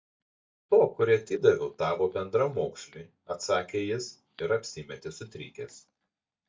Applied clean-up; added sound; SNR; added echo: neural mask model DeepFilterNet 3.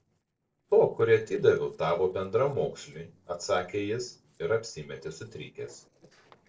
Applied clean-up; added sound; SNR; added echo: neural separator model SepFormer DNS4.